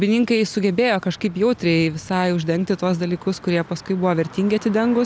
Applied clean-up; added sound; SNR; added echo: none; none; none; none.